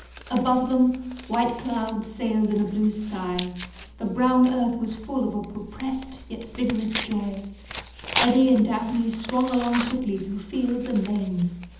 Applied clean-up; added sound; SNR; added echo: none; Tearing; 13 dB; reverberation time 0.8 s.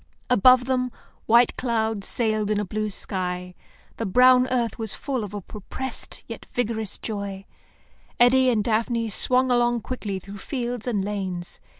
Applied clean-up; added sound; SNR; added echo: none; none; none; none.